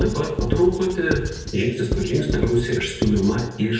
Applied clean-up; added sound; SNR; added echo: none; Writing; 5 dB; reverberation time 0.9 s.